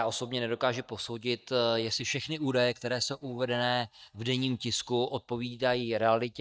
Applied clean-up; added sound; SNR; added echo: neural mask model DeepFilterNet 3.